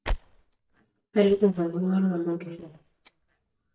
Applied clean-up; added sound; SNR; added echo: neural mask model DeepFilterNet 3.